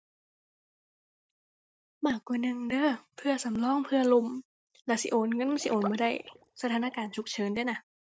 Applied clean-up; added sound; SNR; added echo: neural mask model DeepFilterNet 3.